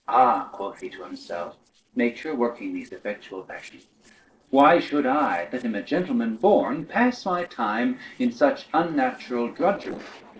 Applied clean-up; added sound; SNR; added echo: neural separator model SepFormer DNS4.